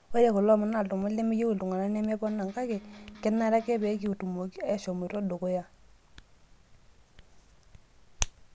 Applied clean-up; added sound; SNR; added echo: none; Electric guitar + Hands; 16 dB; none.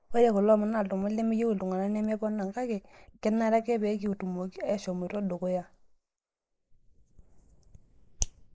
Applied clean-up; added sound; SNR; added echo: neural mask model Resemble Enhance denoiser.